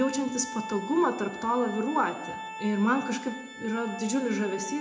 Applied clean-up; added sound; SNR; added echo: none; Organ; 12 dB; reverberation time 0.6 s.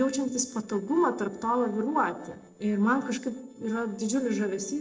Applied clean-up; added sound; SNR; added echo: neural separator model SepFormer DNS4.